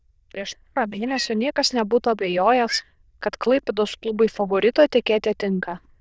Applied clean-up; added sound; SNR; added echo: neural diffusion model UNIVERSE++.